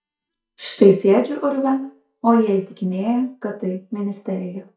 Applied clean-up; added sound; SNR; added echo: neural mask model DeepFilterNet 3.